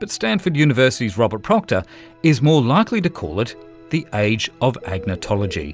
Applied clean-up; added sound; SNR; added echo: none; Bird; 15 dB; none.